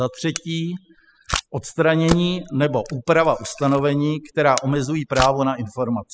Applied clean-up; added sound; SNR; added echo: classical method spectral subtraction.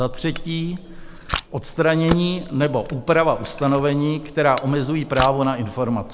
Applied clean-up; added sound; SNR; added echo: none; Camera; 11 dB; none.